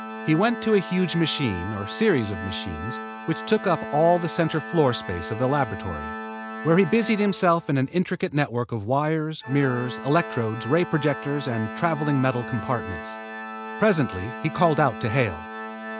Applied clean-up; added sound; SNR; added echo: none; Organ; 11 dB; none.